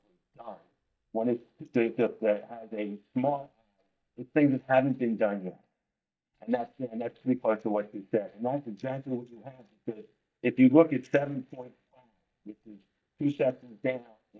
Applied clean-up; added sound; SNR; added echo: neural mask model DeepFilterNet 3.